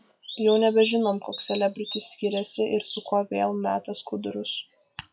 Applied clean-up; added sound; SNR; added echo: classical method WPE with log-MMSE.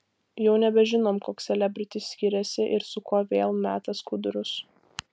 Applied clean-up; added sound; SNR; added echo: none; none; none; none.